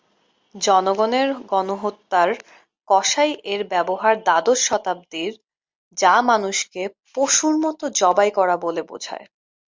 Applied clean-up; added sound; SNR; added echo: none; none; none; none.